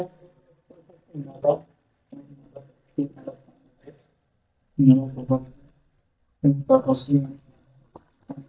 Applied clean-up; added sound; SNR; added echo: neural mask model DeepFilterNet 3.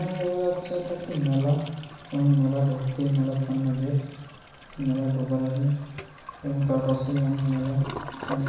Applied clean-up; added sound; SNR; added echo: none; Toilet flush; 16 dB; reverberation time 1.1 s.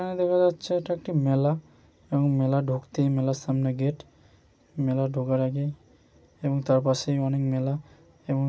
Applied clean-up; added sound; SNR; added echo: none; none; none; none.